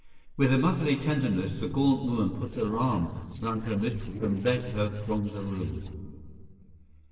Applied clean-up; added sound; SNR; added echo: neural separator model SepFormer DNS4.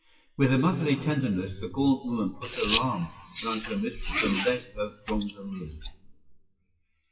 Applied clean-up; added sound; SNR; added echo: classical method WPE with log-MMSE.